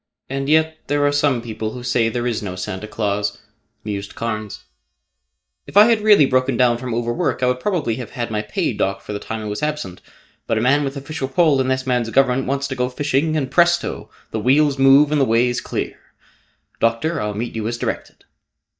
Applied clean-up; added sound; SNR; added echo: neural mask model DeepFilterNet 3.